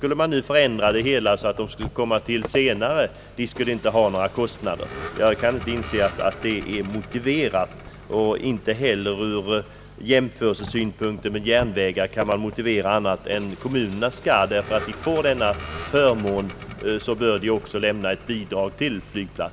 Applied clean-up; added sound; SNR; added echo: none; Vehicle; 15 dB; none.